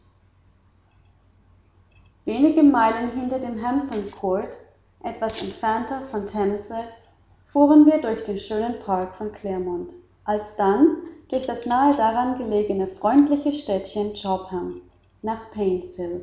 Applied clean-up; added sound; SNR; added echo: none; Cutlery, silverware; 20 dB; none.